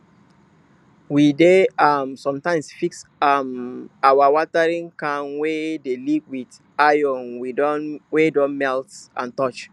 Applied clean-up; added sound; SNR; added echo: none; none; none; none.